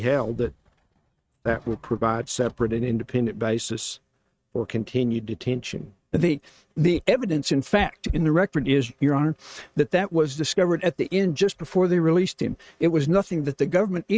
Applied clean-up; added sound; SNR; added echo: neural mask model RNNoise.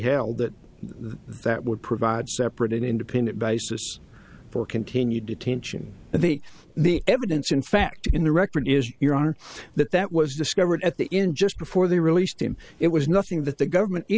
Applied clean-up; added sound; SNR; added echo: none; none; none; none.